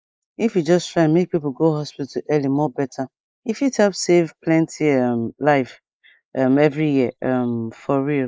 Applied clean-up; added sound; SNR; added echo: neural mask model Resemble Enhance denoiser.